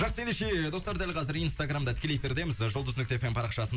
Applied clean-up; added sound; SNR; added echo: none; Crack; 16 dB; none.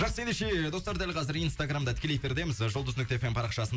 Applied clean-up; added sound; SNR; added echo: none; none; none; none.